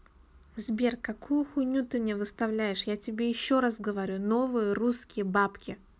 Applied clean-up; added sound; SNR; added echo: none; none; none; none.